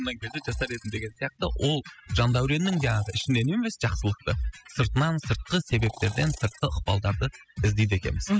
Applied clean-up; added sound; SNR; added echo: classical method spectral subtraction.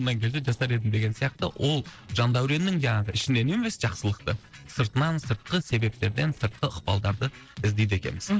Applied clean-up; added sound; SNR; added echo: neural separator model SepFormer DNS4.